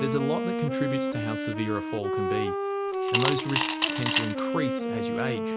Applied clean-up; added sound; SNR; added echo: none; Wind instrument, woodwind instrument + Coin (dropping) / Glass; -3 dB; none.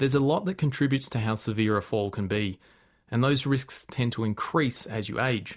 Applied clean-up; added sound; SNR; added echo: none; none; none; none.